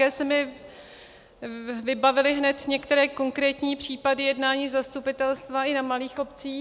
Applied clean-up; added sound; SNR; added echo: none; none; none; none.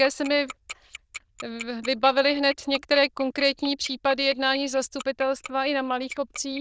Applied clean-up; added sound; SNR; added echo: neural diffusion model UNIVERSE++.